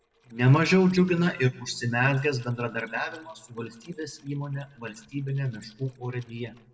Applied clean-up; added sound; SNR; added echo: neural separator model SepFormer DNS4.